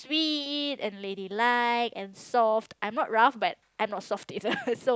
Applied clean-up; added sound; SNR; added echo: none; none; none; none.